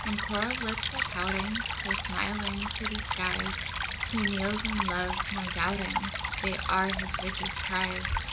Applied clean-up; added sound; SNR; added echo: none; Stream / Trickle, dribble; -1 dB; reverberation time 0.3 s.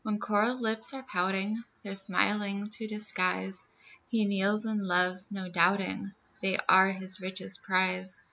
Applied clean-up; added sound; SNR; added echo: none; none; none; none.